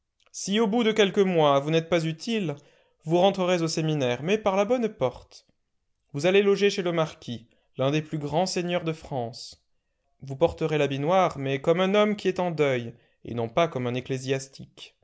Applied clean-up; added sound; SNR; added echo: none; none; none; none.